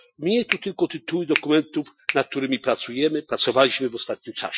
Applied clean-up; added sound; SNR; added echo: classical method Wiener filter.